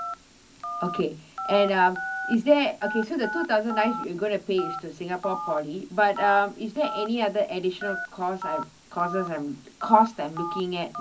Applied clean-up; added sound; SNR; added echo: none; Telephone; 10 dB; reverberation time 0.4 s.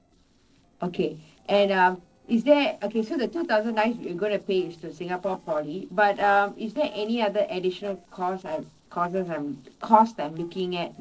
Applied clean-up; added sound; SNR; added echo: neural separator model SepFormer DNS4.